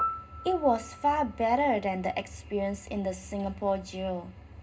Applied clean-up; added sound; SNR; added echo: none; Piano; 12 dB; reverberation time 0.2 s.